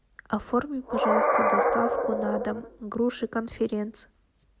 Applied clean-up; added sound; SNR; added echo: none; Animal; -2 dB; none.